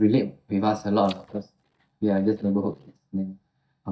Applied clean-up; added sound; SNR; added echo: neural mask model DeepFilterNet 3.